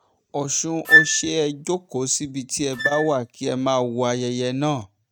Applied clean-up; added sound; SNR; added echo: neural mask model RNNoise.